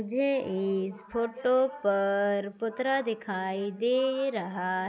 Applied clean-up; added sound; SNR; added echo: none; none; none; none.